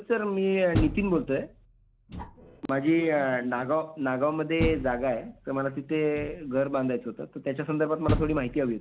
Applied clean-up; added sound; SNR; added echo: none; Door; 9 dB; none.